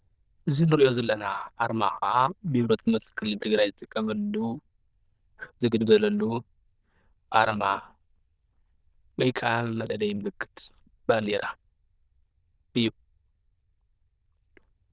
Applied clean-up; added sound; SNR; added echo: neural diffusion model UNIVERSE++.